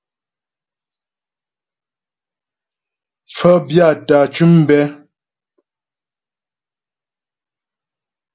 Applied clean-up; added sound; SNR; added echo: none; none; none; none.